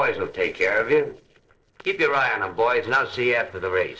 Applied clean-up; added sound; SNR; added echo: neural separator model SepFormer DNS4.